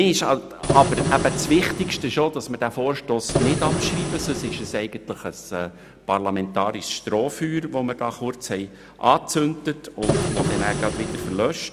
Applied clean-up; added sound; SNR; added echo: none; Printer; 1 dB; none.